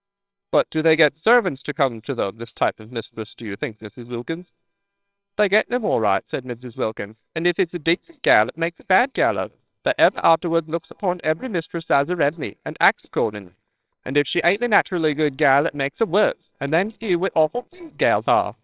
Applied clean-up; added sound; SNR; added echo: neural separator model SepFormer WHAMR!.